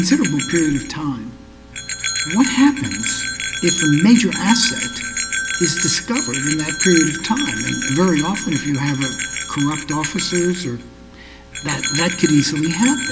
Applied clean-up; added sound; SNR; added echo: none; Bell; 5 dB; none.